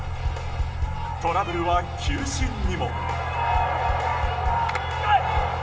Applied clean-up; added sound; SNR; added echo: none; Cat; 19 dB; reverberation time 1.8 s.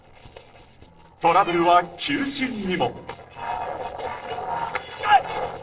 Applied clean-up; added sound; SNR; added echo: neural separator model SepFormer DNS4.